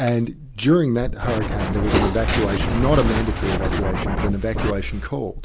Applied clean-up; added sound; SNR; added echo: none; Scratching (performance technique) + Bird; 0 dB; none.